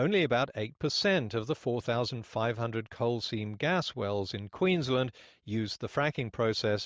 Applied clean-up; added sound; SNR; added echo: none; none; none; none.